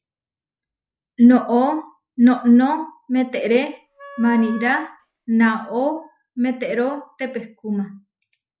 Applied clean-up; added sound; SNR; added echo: none; Wind instrument, woodwind instrument; 18 dB; none.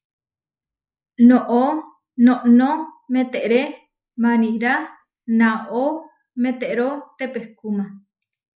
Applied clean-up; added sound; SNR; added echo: neural mask model Resemble Enhance denoiser.